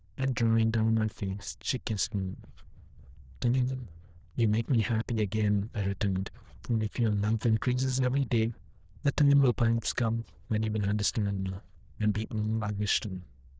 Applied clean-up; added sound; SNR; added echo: neural diffusion model UNIVERSE++.